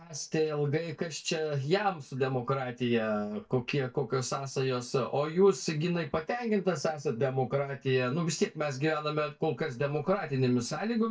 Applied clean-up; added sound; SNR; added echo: neural mask model DeepFilterNet 3.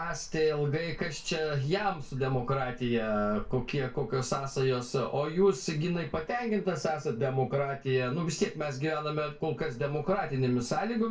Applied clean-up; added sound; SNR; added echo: none; Traffic noise, roadway noise; 16 dB; reverberation time 0.2 s.